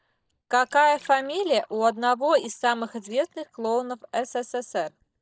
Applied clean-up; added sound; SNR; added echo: neural mask model DeepFilterNet 3.